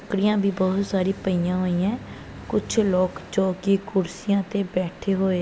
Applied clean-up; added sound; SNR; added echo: none; none; none; none.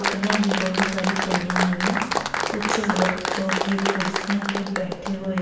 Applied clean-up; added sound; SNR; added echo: none; Applause; 0 dB; reverberation time 1.0 s.